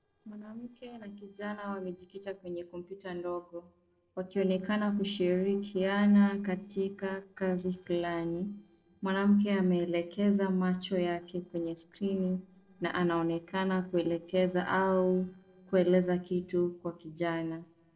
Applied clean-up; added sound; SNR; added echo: neural separator model SepFormer DNS4.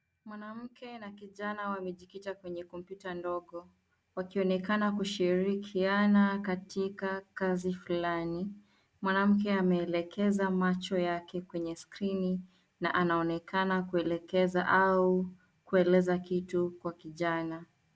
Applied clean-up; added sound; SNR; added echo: none; none; none; none.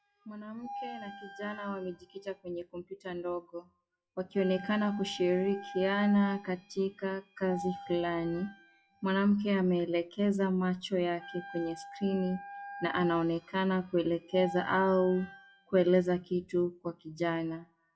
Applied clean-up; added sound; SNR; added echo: classical method WPE with log-MMSE.